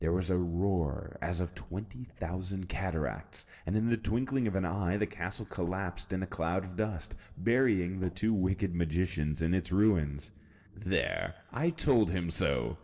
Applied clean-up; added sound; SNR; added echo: neural separator model SepFormer DNS4.